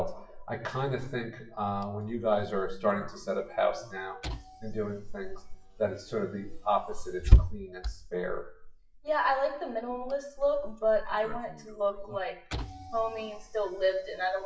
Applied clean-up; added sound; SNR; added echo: classical method WPE with log-MMSE.